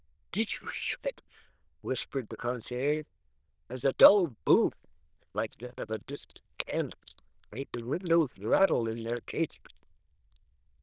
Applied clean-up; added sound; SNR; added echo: neural diffusion model UNIVERSE++.